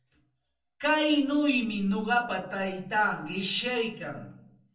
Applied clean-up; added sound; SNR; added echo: none; none; none; reverberation time 0.4 s.